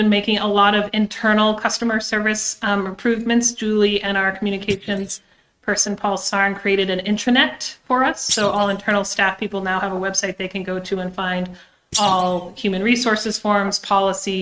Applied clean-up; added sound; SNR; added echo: neural mask model RNNoise.